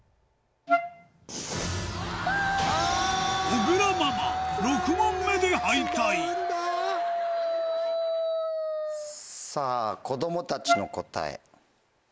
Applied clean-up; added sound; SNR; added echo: none; Wind instrument, woodwind instrument; 1 dB; none.